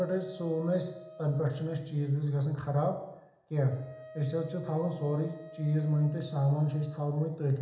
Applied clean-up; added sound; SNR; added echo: none; Wind instrument, woodwind instrument; 19 dB; reverberation time 0.8 s.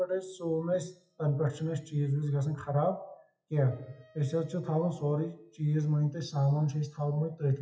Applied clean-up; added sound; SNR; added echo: classical method WPE with log-MMSE.